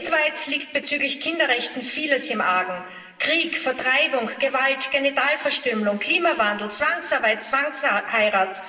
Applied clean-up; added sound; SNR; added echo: none; none; none; reverberation time 1.8 s.